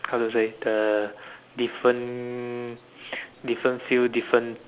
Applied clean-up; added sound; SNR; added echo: none; none; none; none.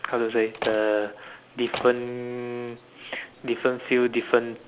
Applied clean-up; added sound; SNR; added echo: none; Slam; 13 dB; none.